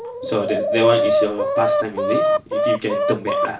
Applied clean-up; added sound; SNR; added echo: none; Chicken, rooster; -4 dB; reverberation time 0.3 s.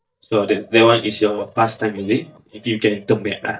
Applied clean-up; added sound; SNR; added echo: neural mask model DeepFilterNet 3.